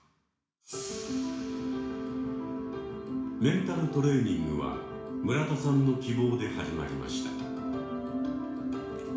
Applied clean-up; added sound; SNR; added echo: none; none; none; reverberation time 0.7 s.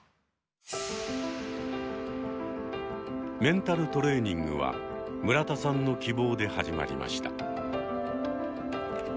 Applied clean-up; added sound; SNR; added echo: none; none; none; none.